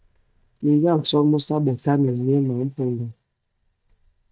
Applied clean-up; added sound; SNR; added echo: neural mask model DeepFilterNet 3.